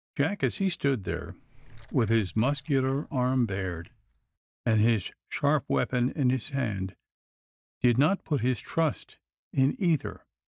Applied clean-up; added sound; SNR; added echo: neural mask model DeepFilterNet 3.